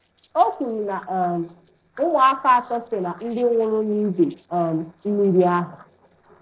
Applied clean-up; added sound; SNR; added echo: neural separator model SepFormer DNS4.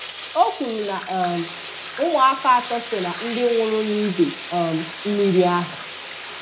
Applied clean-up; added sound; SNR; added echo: none; Bathtub (filling or washing); 12 dB; reverberation time 0.3 s.